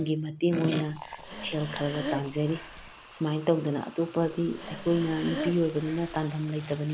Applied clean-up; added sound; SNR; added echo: none; Breathing + Liquid; 12 dB; none.